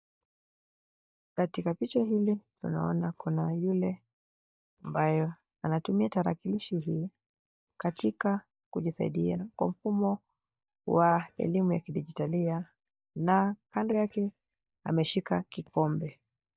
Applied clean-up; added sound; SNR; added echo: neural mask model DeepFilterNet 3.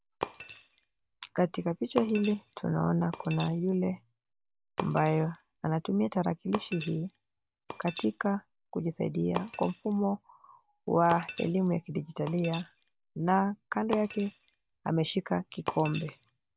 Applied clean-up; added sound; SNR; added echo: none; Shatter; 13 dB; none.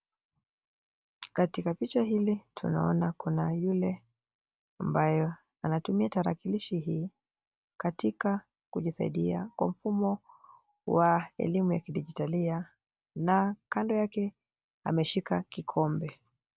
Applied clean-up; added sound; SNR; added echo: none; none; none; none.